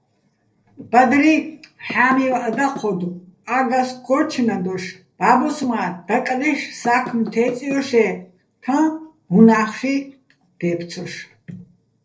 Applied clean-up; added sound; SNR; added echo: neural separator model SepFormer DNS4.